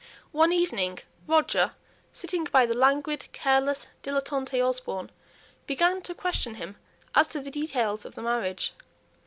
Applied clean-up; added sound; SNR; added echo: none; none; none; none.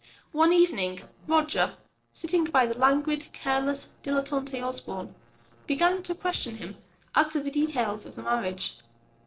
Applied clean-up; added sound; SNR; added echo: neural separator model SepFormer DNS4.